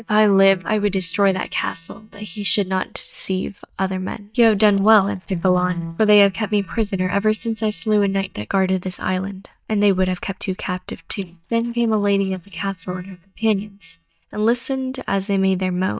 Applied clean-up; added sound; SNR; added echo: neural mask model DeepFilterNet 3.